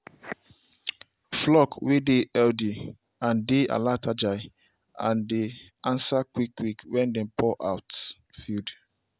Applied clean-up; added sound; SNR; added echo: none; none; none; none.